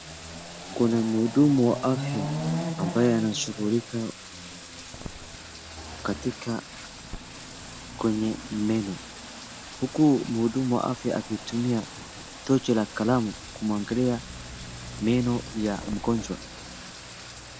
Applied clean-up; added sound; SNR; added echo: none; Bathtub (filling or washing) + Chatter / Car passing by / Motorcycle / Traffic noise, roadway noise / Accelerating, revving, vroom; 10 dB; none.